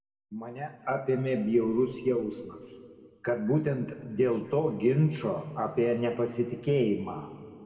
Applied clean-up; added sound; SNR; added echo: none; Chirp, tweet; 12 dB; reverberation time 1.8 s.